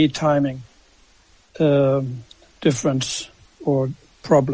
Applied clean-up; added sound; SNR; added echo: none; none; none; none.